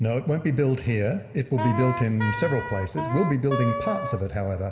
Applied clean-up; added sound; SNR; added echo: none; Wind instrument, woodwind instrument; 6 dB; reverberation time 1.7 s.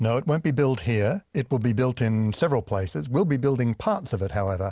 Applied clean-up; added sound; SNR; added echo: none; none; none; none.